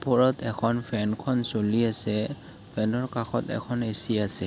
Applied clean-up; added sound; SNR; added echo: none; none; none; none.